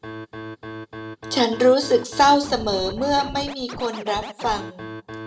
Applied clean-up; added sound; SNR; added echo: none; Scratching (performance technique); 13 dB; reverberation time 0.4 s.